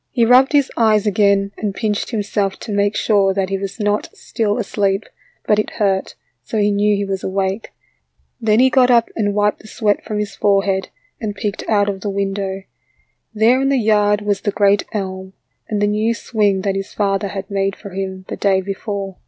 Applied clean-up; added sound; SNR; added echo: none; none; none; none.